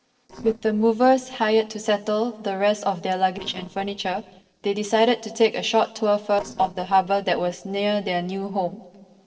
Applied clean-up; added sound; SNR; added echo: neural separator model SepFormer DNS4.